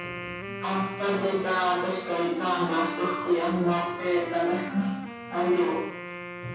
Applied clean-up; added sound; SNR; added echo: none; Wind instrument, woodwind instrument; 10 dB; reverberation time 0.7 s.